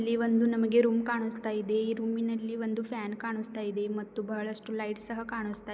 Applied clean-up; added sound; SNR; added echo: none; none; none; none.